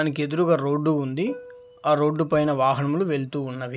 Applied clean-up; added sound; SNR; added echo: none; Plucked string instrument; 19 dB; none.